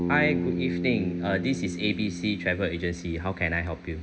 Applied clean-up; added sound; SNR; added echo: none; Bass guitar; 4 dB; reverberation time 1.3 s.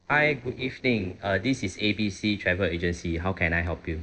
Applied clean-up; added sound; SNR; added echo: neural separator model SepFormer DNS4.